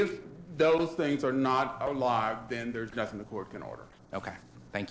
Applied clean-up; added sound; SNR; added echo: neural separator model SepFormer DNS4.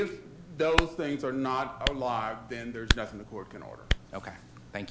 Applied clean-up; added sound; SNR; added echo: none; Hands; 1 dB; none.